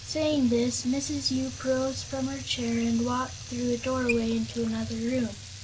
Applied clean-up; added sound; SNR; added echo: none; Water tap, faucet / Liquid + Sink (filling or washing) / Water tap, faucet; 14 dB; none.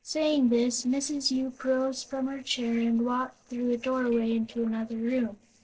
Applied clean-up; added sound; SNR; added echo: neural separator model SepFormer DNS4.